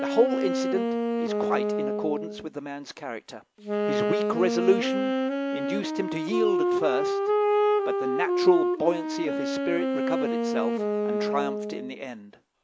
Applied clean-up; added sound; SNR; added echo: none; Wind instrument, woodwind instrument; -3 dB; none.